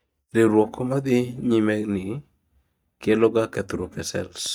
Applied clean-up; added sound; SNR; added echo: neural mask model DeepFilterNet 3.